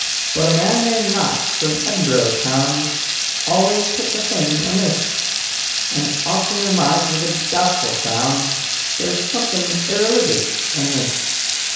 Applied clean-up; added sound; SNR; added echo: none; Water tap, faucet / Liquid; 0 dB; reverberation time 1.0 s.